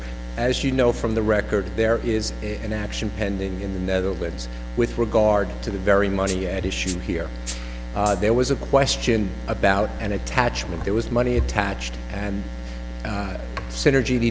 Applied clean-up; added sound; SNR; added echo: none; Rattle (instrument); 18 dB; none.